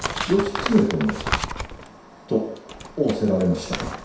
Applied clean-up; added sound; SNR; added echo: none; Crumpling, crinkling; 7 dB; reverberation time 0.7 s.